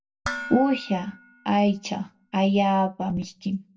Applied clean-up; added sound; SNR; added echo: none; Dishes, pots, and pans; 13 dB; reverberation time 0.1 s.